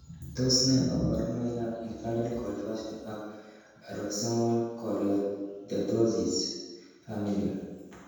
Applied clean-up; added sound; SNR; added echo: none; none; none; reverberation time 1.2 s.